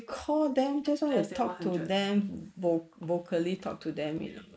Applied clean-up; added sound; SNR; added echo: neural mask model Resemble Enhance denoiser.